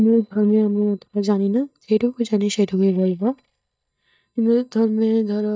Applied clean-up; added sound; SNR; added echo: neural mask model DeepFilterNet 3.